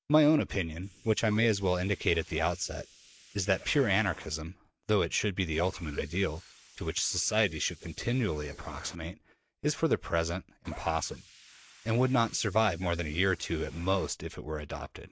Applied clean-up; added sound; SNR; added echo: neural mask model Resemble Enhance denoiser.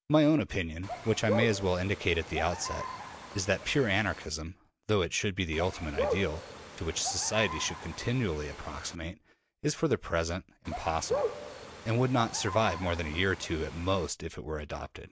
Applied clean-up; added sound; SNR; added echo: none; Bird; 7 dB; none.